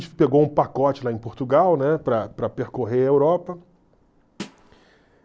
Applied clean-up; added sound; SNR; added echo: none; Snare drum; 16 dB; none.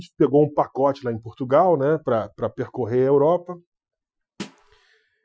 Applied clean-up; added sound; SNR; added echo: classical method Wiener filter.